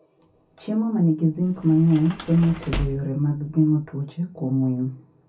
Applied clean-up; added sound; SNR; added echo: none; Sliding door / Slam; 12 dB; reverberation time 0.3 s.